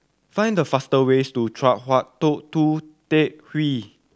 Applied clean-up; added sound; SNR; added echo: none; none; none; none.